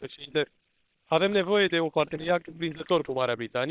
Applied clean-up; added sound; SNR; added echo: neural separator model SepFormer WHAM!.